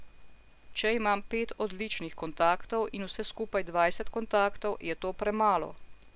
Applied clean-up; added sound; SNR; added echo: none; none; none; none.